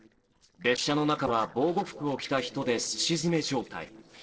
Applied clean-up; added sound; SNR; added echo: neural separator model SepFormer DNS4.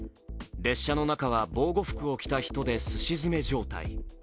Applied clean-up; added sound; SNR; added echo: none; none; none; none.